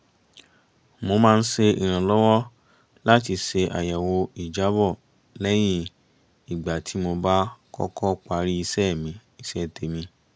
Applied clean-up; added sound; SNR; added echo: none; none; none; none.